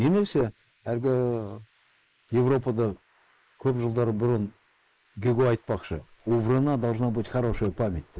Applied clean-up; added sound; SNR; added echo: neural mask model Resemble Enhance denoiser.